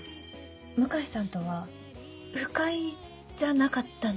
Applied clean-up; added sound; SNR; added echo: none; none; none; none.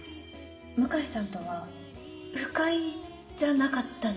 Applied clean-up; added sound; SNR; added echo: none; none; none; reverberation time 1.1 s.